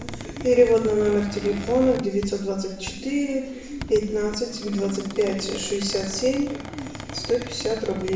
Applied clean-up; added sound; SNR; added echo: none; Squeak; 14 dB; reverberation time 0.7 s.